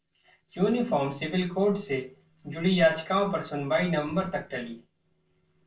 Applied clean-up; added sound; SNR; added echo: neural separator model SepFormer DNS4.